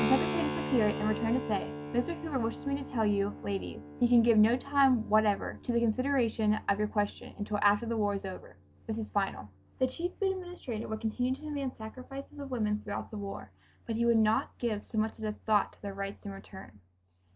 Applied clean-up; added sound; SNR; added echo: none; Keyboard (musical); 12 dB; none.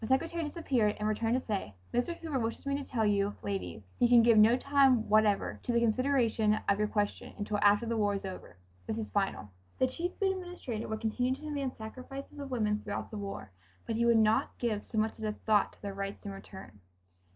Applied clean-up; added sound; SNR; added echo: none; none; none; none.